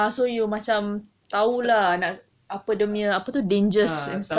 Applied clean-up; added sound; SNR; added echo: none; none; none; none.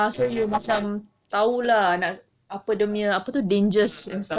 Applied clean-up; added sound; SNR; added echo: neural separator model SepFormer DNS4.